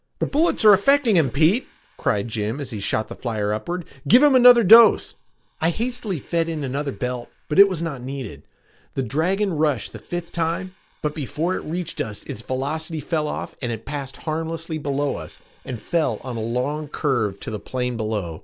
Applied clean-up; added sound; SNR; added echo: neural mask model Resemble Enhance denoiser.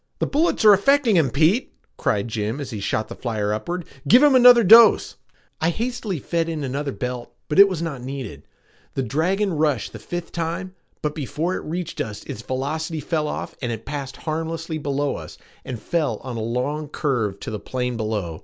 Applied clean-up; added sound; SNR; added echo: none; none; none; none.